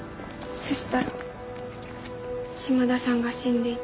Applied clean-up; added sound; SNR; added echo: none; none; none; none.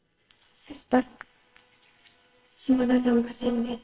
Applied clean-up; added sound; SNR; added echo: neural separator model SepFormer WHAMR!.